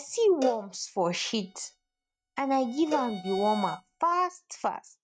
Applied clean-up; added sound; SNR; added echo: neural mask model RNNoise.